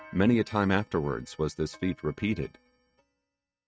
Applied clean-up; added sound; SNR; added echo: neural mask model RNNoise.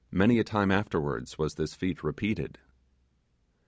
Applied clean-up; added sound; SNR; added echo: none; none; none; none.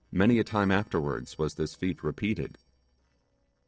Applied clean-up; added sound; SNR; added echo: neural separator model SepFormer DNS4.